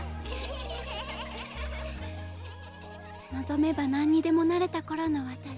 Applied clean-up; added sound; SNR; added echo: none; none; none; none.